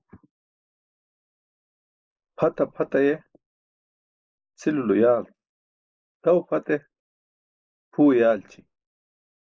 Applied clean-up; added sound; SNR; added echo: neural mask model Resemble Enhance denoiser.